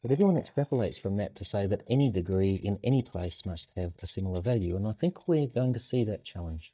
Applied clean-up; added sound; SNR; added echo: neural mask model DeepFilterNet 3.